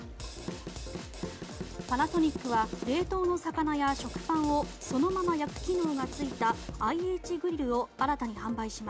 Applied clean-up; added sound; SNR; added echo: none; Drum kit; 10 dB; none.